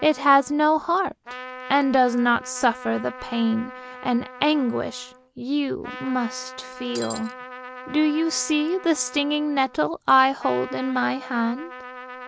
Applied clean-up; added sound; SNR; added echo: none; Trumpet + Shatter; 16 dB; none.